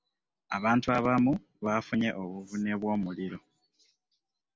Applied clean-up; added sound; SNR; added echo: none; none; none; none.